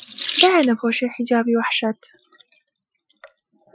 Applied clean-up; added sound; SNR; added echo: classical method Wiener filter.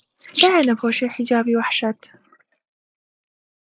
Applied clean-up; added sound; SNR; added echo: neural mask model Resemble Enhance denoiser.